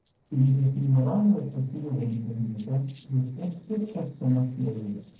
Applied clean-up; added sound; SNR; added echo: neural separator model SepFormer DNS4.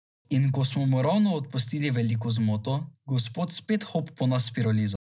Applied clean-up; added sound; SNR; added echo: none; none; none; none.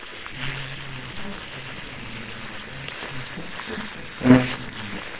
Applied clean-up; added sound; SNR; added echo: neural separator model SepFormer WHAMR!.